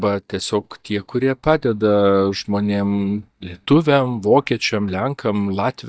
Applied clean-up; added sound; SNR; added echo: neural mask model DeepFilterNet 3.